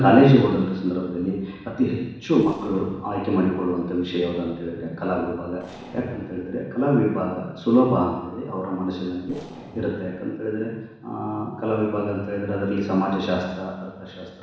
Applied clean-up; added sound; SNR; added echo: neural separator model SepFormer DNS4.